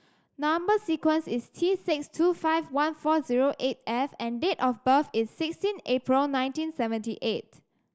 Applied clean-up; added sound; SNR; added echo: none; none; none; none.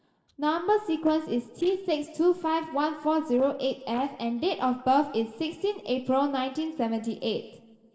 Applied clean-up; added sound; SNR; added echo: neural separator model SepFormer DNS4.